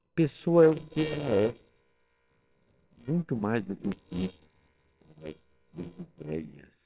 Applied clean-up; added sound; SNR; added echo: neural separator model SepFormer WHAMR!.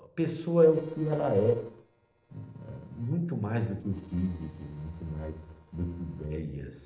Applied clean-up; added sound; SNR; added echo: neural separator model SepFormer DNS4.